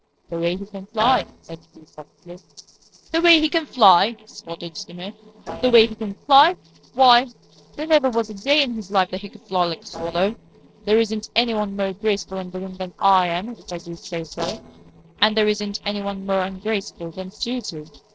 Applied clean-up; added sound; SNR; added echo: neural separator model SepFormer DNS4.